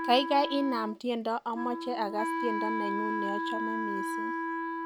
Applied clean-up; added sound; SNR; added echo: none; Wind instrument, woodwind instrument; 2 dB; none.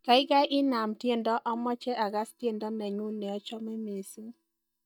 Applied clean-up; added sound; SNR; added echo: neural mask model DeepFilterNet 3.